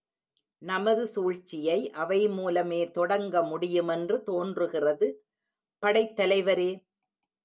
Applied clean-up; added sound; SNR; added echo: none; none; none; none.